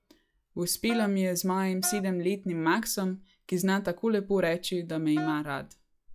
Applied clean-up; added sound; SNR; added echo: classical method log-MMSE.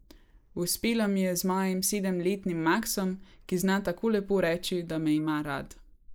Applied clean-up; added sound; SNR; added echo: neural mask model Resemble Enhance denoiser.